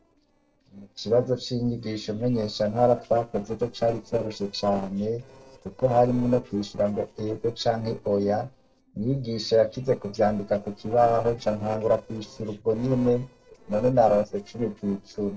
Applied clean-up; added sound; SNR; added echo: neural separator model SepFormer DNS4.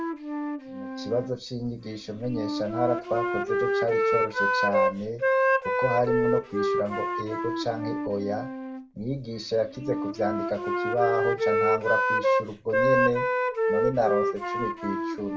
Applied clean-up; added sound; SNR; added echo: none; Wind instrument, woodwind instrument; -3 dB; reverberation time 0.2 s.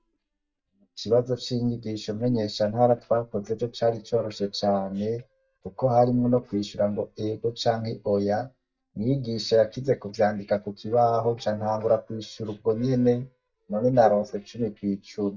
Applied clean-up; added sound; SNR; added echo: neural mask model DeepFilterNet 3.